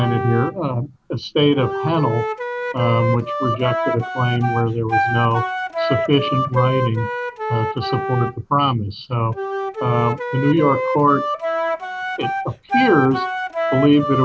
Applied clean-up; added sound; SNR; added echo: none; Wind instrument, woodwind instrument; 4 dB; none.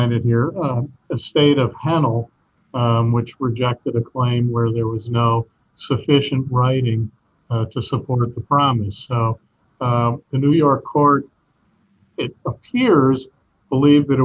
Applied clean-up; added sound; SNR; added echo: none; none; none; none.